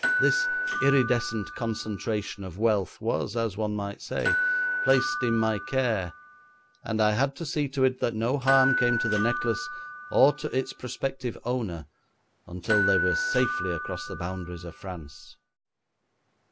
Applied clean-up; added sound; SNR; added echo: none; Door / Bell; 4 dB; none.